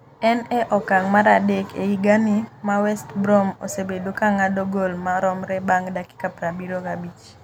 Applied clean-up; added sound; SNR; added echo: none; none; none; none.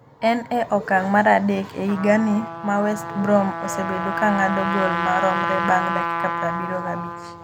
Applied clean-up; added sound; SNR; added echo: none; Trumpet; 6 dB; none.